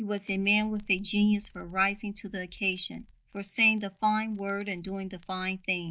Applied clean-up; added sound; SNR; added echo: neural mask model DeepFilterNet 3.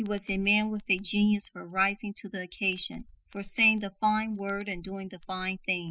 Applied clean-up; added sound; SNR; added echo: classical method spectral subtraction.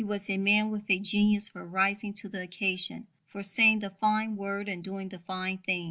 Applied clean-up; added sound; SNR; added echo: none; none; none; none.